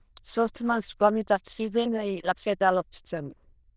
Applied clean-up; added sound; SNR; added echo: neural diffusion model UNIVERSE++.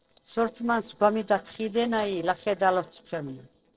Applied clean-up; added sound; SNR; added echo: neural separator model SepFormer DNS4.